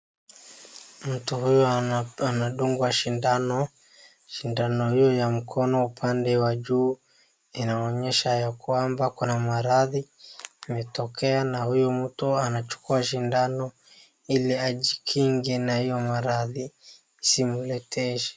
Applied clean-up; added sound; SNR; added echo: none; none; none; none.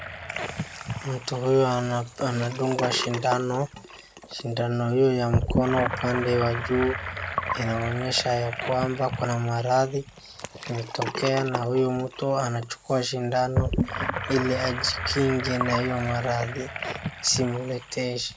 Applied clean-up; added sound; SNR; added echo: none; Sink (filling or washing) / Gurgling; 6 dB; none.